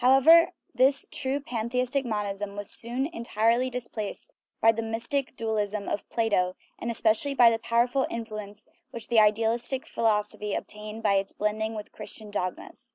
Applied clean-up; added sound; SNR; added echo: none; none; none; none.